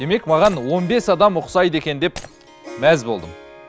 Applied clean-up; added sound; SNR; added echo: none; Shatter + Harp; 19 dB; none.